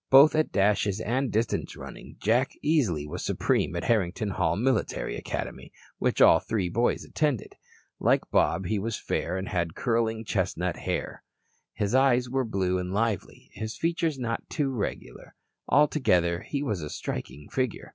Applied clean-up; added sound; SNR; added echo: none; none; none; none.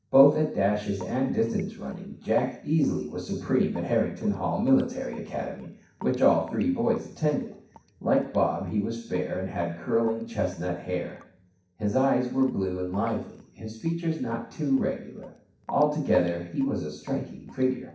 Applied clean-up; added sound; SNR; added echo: neural separator model SepFormer DNS4.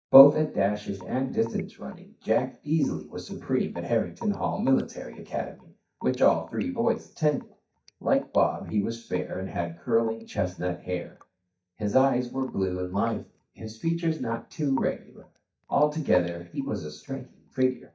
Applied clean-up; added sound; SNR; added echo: neural mask model DeepFilterNet 3.